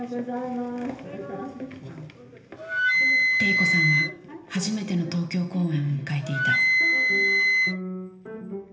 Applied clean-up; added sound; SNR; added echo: none; Wind instrument, woodwind instrument; -5 dB; reverberation time 1.4 s.